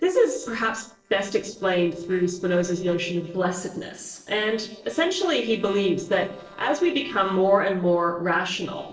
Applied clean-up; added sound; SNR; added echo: neural separator model SepFormer DNS4.